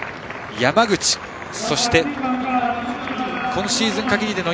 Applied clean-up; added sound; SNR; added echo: none; none; none; none.